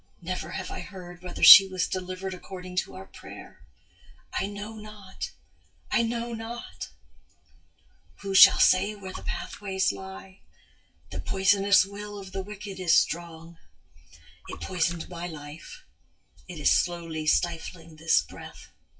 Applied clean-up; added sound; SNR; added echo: classical method WPE with log-MMSE.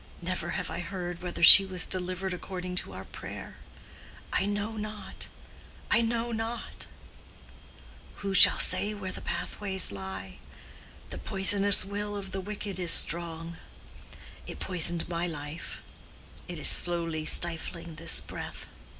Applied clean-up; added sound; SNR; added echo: none; none; none; none.